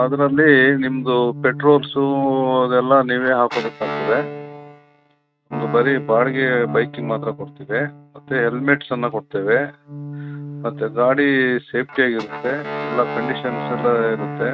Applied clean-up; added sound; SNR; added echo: neural mask model RNNoise.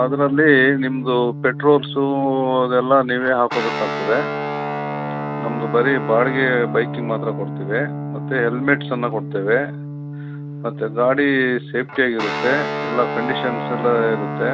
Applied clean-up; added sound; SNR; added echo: none; Guitar; 7 dB; none.